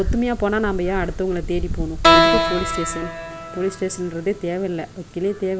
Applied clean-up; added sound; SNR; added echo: none; Keyboard (musical); -2 dB; none.